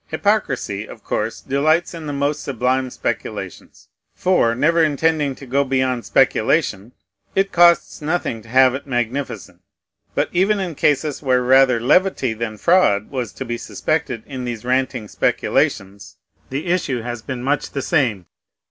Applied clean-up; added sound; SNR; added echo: none; none; none; none.